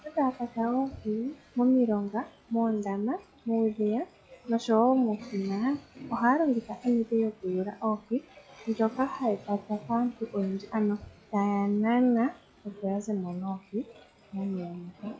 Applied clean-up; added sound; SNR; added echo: classical method log-MMSE.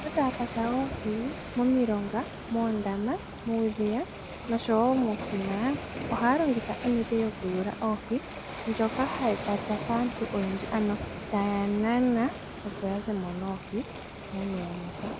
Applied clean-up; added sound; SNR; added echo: none; Waves, surf; 9 dB; none.